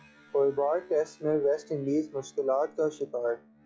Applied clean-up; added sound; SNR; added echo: classical method log-MMSE.